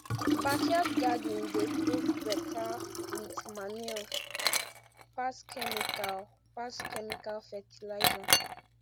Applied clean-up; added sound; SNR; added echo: none; Liquid; -4 dB; none.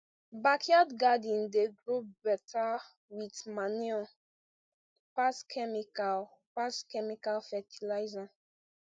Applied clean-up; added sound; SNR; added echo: none; none; none; none.